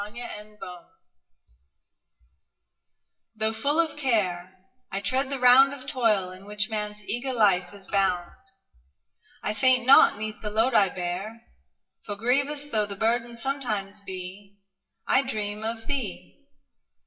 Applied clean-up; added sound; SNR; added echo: classical method WPE with log-MMSE.